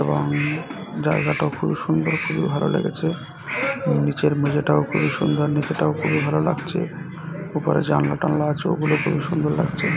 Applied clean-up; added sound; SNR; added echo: none; none; none; none.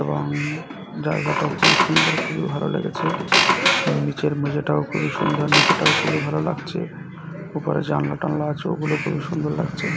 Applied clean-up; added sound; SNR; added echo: none; Squeak; -2 dB; none.